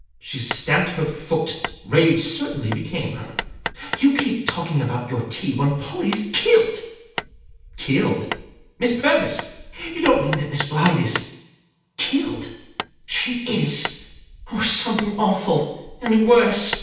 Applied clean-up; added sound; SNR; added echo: none; Hammer; 13 dB; reverberation time 0.9 s.